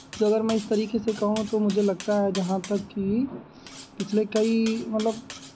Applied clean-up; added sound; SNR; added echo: none; Cutlery, silverware; 18 dB; none.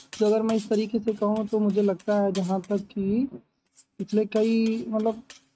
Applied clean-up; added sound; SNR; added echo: neural mask model RNNoise.